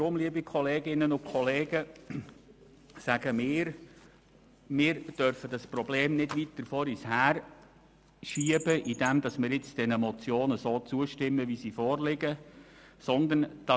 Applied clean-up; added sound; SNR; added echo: none; Bird vocalization, bird call, bird song; 17 dB; none.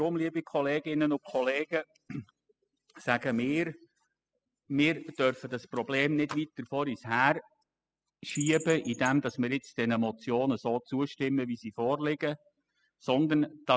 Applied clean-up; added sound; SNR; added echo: classical method spectral subtraction.